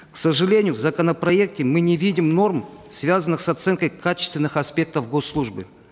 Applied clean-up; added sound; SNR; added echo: none; none; none; none.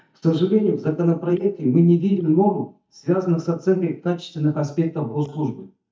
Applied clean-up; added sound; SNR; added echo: neural mask model DeepFilterNet 3.